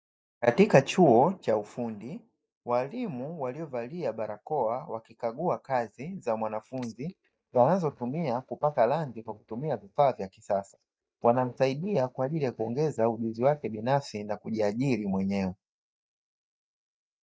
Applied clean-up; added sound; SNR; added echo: neural mask model DeepFilterNet 3.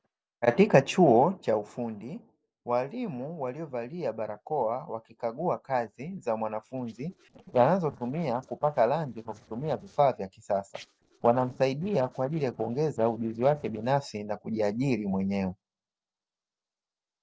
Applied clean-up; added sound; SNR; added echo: neural separator model SepFormer DNS4.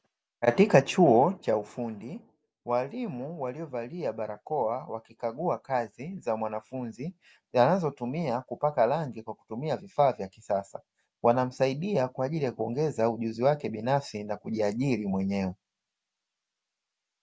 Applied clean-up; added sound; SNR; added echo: none; none; none; none.